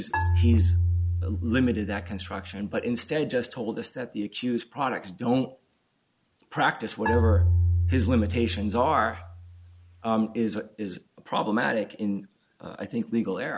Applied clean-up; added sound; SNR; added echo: none; Marimba, xylophone; -2 dB; none.